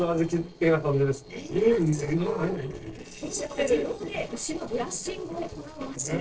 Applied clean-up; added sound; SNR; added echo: neural separator model SepFormer DNS4.